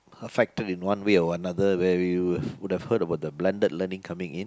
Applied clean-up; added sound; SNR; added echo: none; none; none; none.